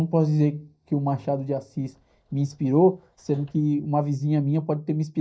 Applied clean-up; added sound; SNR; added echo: neural mask model DeepFilterNet 3.